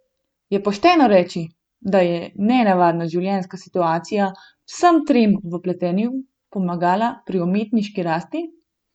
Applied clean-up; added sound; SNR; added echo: none; none; none; none.